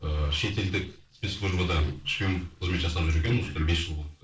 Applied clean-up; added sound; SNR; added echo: neural separator model SepFormer DNS4.